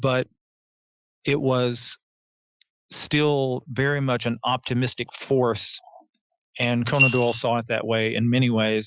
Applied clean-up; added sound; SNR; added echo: classical method Wiener filter.